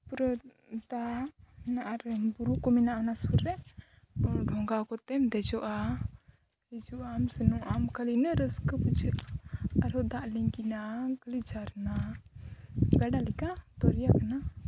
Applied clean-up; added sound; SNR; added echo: none; none; none; none.